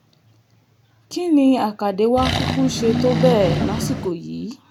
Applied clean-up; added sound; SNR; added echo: none; Accelerating, revving, vroom; 1 dB; none.